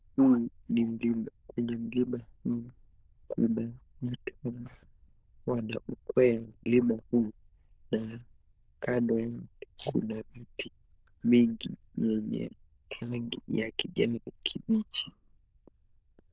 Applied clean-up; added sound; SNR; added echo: neural diffusion model UNIVERSE++.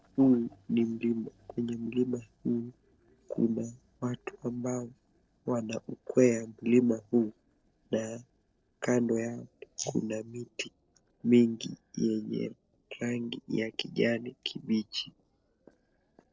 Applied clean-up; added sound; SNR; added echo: neural separator model SepFormer DNS4.